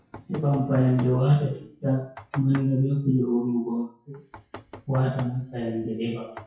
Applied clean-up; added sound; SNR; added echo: classical method WPE with log-MMSE.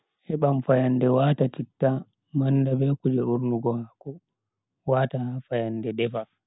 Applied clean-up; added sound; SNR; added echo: none; none; none; none.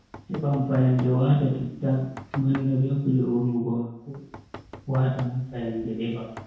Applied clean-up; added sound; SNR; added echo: none; Knock; 19 dB; reverberation time 0.6 s.